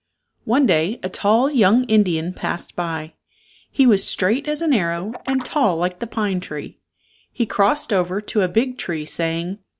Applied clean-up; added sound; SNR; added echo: none; Guitar; 19 dB; none.